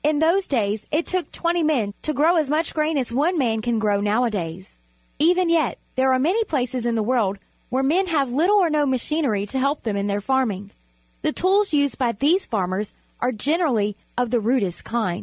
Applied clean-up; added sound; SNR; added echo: none; none; none; none.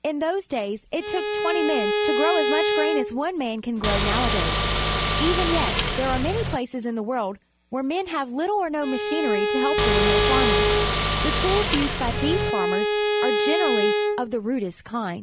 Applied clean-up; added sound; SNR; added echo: none; Bowed string instrument + Car; -4 dB; none.